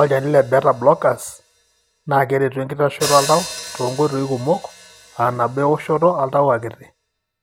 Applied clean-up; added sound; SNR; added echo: none; Hi-hat; 15 dB; none.